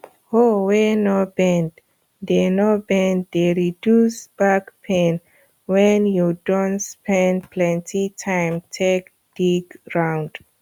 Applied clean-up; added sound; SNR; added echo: none; none; none; none.